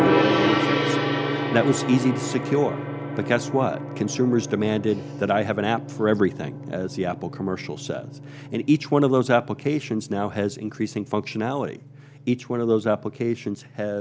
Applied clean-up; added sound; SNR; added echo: none; Gong; 4 dB; none.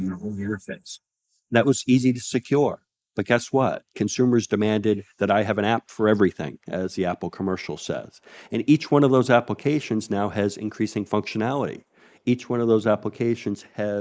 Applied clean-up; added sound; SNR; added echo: neural mask model Resemble Enhance denoiser.